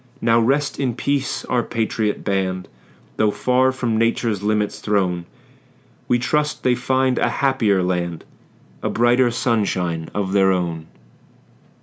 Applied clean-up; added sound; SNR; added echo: none; none; none; none.